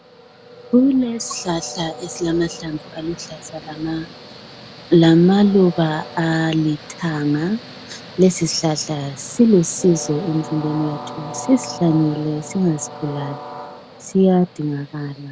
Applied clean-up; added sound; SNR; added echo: none; Train; 16 dB; none.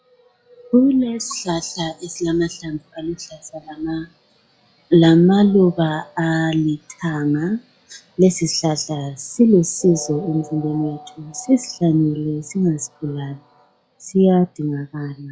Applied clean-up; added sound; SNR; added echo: classical method log-MMSE.